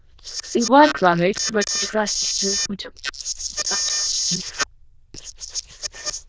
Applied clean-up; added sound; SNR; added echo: neural diffusion model UNIVERSE++.